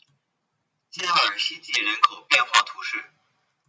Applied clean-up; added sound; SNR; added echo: none; none; none; none.